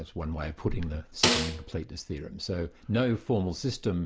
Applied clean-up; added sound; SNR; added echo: none; Snare drum; -1 dB; none.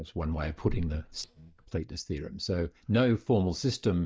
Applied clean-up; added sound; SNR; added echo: neural mask model DeepFilterNet 3.